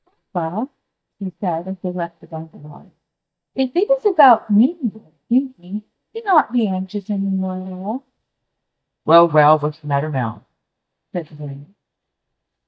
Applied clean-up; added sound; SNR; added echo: neural mask model DeepFilterNet 3.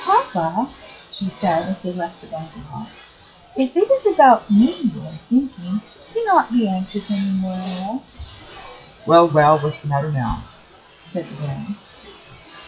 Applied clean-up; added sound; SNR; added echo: classical method WPE with log-MMSE.